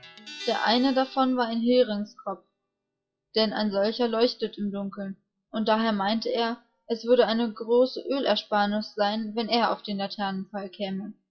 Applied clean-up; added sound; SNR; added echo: classical method WPE with log-MMSE.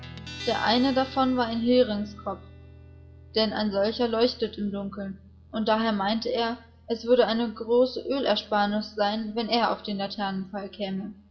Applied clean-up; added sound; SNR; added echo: none; Guitar; 20 dB; reverberation time 0.5 s.